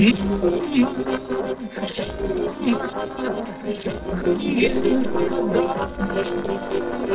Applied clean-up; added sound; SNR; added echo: neural separator model SepFormer DNS4.